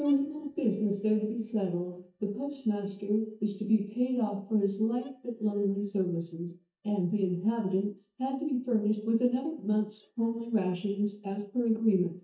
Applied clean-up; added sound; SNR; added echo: neural mask model DeepFilterNet 3.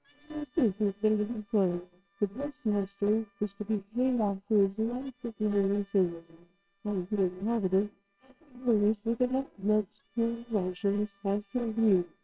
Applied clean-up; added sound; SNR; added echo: neural separator model SepFormer WHAMR!.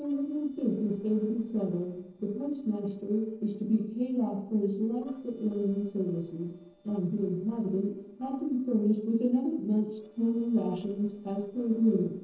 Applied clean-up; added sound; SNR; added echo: neural separator model SepFormer DNS4.